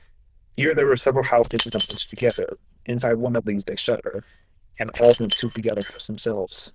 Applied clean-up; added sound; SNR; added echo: neural diffusion model UNIVERSE++.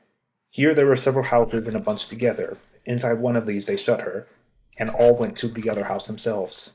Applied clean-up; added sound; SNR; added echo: neural mask model Resemble Enhance denoiser.